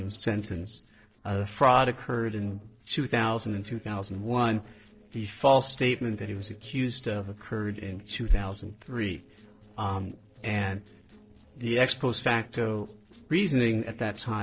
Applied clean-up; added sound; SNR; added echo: neural separator model SepFormer DNS4.